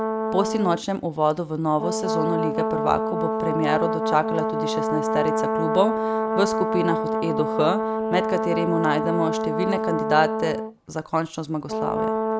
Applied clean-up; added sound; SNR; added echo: none; Brass instrument; 0 dB; none.